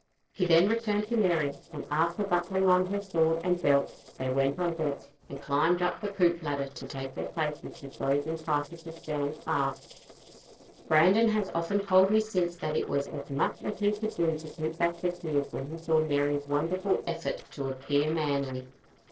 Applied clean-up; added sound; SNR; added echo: neural separator model SepFormer DNS4.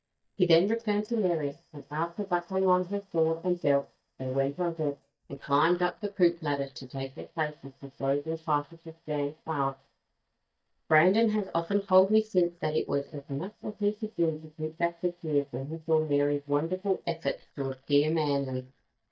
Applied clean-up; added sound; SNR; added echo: neural mask model DeepFilterNet 3.